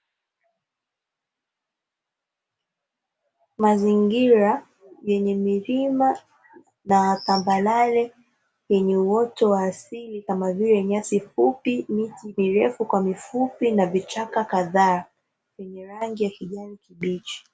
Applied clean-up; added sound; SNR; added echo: none; none; none; none.